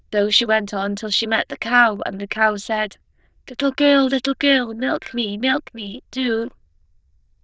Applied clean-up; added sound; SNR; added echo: neural diffusion model UNIVERSE++.